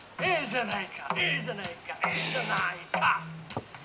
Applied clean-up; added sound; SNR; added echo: none; none; none; none.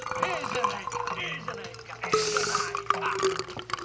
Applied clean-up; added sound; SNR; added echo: none; Liquid; -5 dB; none.